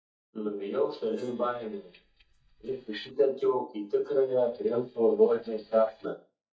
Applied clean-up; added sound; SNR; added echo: neural mask model DeepFilterNet 3.